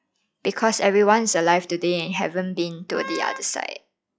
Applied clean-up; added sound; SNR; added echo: classical method log-MMSE.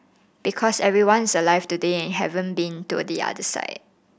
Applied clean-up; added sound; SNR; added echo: none; none; none; none.